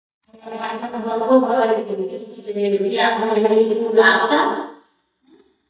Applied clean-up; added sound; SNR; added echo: neural mask model DeepFilterNet 3.